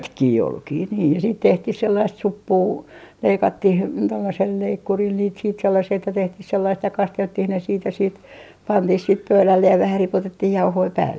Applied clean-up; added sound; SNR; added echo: none; none; none; none.